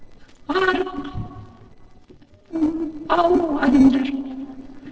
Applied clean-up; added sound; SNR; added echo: neural separator model SepFormer DNS4.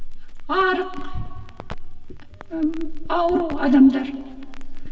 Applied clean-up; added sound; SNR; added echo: none; Crackle; 5 dB; reverberation time 2.4 s.